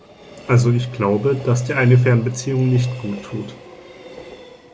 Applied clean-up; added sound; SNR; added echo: none; Train; 19 dB; none.